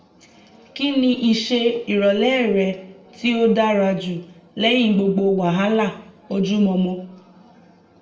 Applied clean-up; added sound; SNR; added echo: none; none; none; reverberation time 0.5 s.